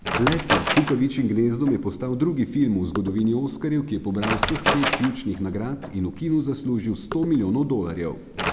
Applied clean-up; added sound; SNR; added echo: none; Wood; 6 dB; none.